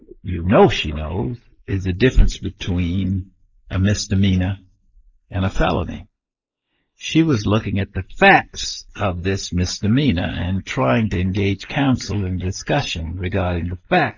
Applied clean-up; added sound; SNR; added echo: neural mask model Resemble Enhance denoiser.